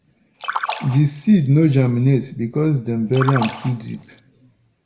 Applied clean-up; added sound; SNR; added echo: none; Splash, splatter; 9 dB; reverberation time 0.6 s.